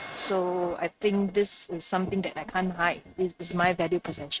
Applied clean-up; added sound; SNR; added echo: neural mask model RNNoise.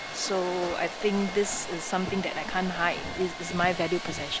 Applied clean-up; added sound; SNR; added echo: none; Domestic sounds, home sounds + Waves, surf; 7 dB; none.